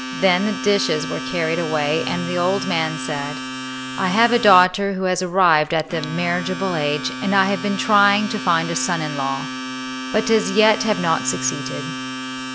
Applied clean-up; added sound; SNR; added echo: none; Domestic sounds, home sounds; 8 dB; none.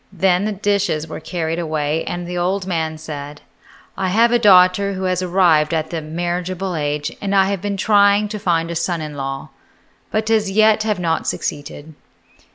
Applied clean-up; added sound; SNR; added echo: none; none; none; none.